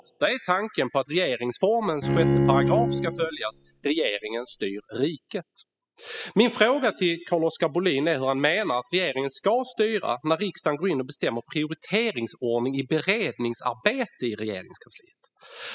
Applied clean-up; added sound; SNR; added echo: classical method spectral subtraction.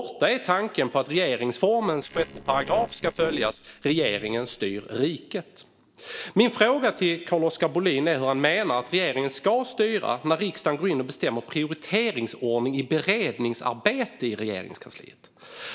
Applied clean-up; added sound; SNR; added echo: neural separator model SepFormer DNS4.